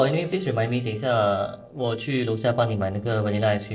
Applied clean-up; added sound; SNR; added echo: neural separator model SepFormer DNS4.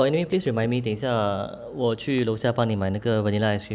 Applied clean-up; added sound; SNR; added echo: none; none; none; none.